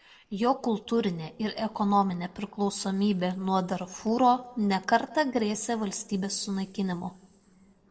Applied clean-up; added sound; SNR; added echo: neural separator model SepFormer DNS4.